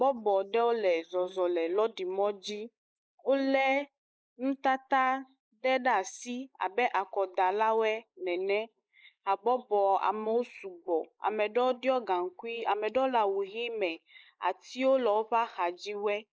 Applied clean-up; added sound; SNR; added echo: neural mask model Resemble Enhance denoiser.